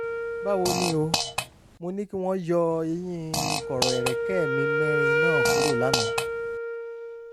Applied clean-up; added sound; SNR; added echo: none; Fart + Wind instrument, woodwind instrument; -2 dB; none.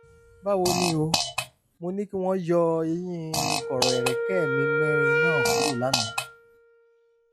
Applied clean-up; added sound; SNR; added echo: classical method log-MMSE.